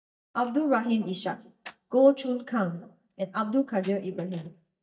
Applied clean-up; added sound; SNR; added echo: neural mask model DeepFilterNet 3.